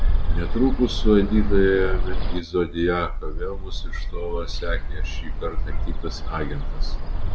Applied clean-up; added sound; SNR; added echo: none; Bird; -4 dB; none.